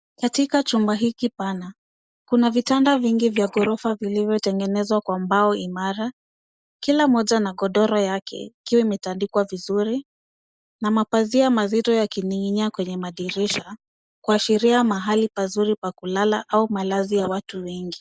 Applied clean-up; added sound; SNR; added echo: neural mask model Resemble Enhance denoiser.